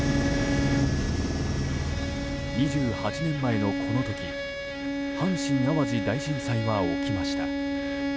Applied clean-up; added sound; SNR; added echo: none; Bowed string instrument; 2 dB; none.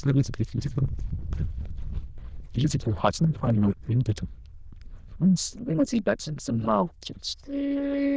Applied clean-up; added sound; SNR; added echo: neural diffusion model UNIVERSE++.